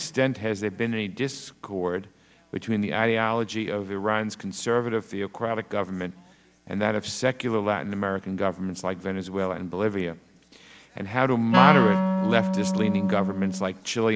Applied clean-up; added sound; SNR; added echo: none; Wind instrument, woodwind instrument; -2 dB; none.